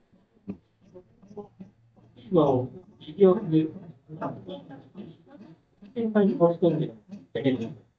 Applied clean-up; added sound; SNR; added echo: neural mask model DeepFilterNet 3.